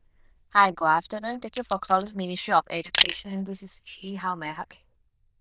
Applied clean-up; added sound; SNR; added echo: neural diffusion model UNIVERSE++.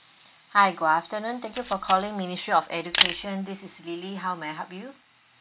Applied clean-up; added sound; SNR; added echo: none; Camera; 4 dB; none.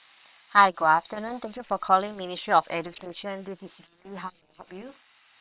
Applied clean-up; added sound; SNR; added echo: neural separator model SepFormer WHAM!.